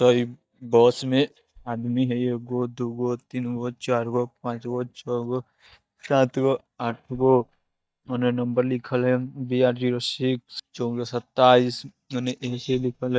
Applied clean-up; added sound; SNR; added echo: neural mask model DeepFilterNet 3.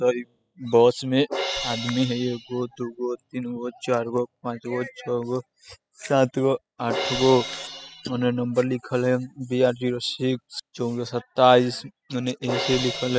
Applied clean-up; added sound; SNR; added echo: classical method spectral subtraction.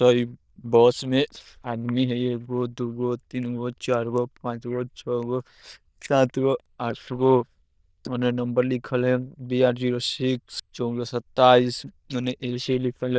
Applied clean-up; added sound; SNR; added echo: neural diffusion model UNIVERSE++.